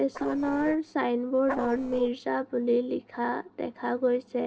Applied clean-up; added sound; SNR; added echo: neural separator model SepFormer DNS4.